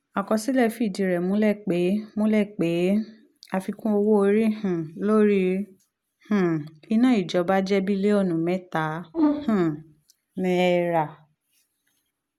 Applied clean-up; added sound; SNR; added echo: none; Brass instrument; 3 dB; none.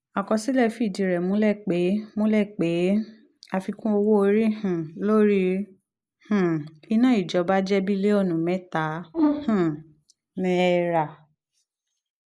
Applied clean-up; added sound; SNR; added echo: neural mask model Resemble Enhance denoiser.